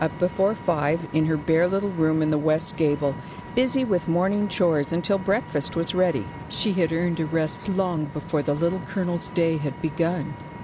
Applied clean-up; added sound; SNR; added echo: none; Vehicle; 13 dB; none.